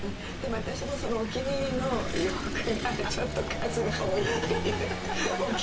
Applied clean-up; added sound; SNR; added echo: none; Engine / Vehicle; 2 dB; reverberation time 0.2 s.